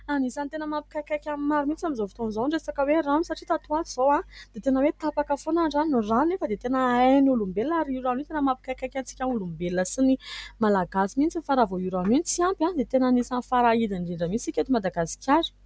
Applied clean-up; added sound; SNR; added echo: none; none; none; none.